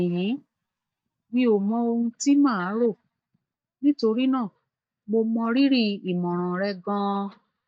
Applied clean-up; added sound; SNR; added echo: neural mask model DeepFilterNet 3.